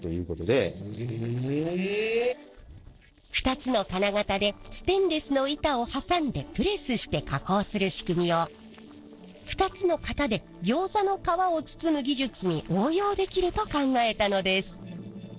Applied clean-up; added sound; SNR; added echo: neural separator model SepFormer DNS4.